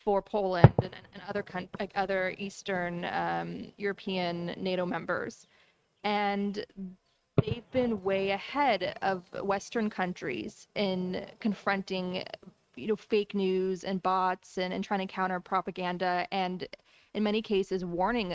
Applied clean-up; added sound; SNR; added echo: neural mask model RNNoise.